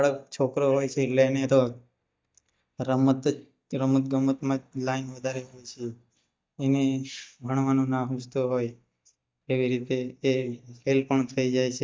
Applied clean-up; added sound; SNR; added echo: neural mask model DeepFilterNet 3.